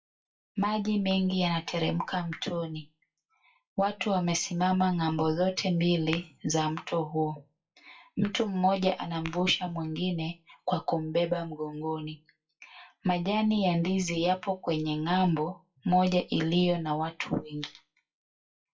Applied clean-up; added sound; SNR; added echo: classical method WPE with log-MMSE.